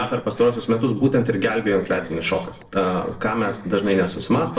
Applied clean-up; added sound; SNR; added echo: neural separator model SepFormer DNS4.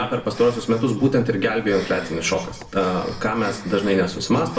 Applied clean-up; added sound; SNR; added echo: none; Breathing; 17 dB; reverberation time 0.7 s.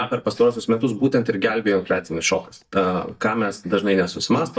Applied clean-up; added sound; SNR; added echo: neural mask model DeepFilterNet 3.